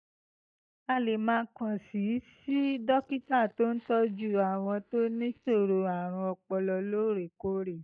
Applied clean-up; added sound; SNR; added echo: neural mask model DeepFilterNet 3.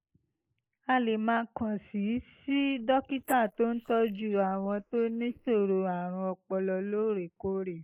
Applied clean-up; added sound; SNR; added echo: neural mask model Resemble Enhance denoiser.